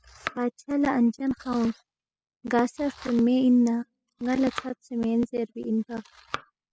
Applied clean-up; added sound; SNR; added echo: classical method spectral subtraction.